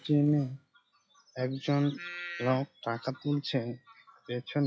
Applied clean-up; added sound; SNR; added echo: classical method log-MMSE.